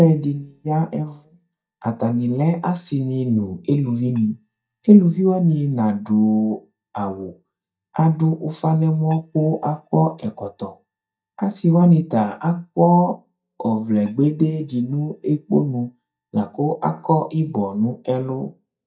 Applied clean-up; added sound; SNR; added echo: neural mask model DeepFilterNet 3.